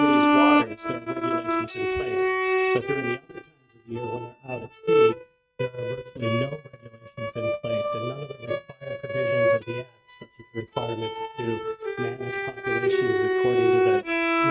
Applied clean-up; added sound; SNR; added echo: neural mask model RNNoise.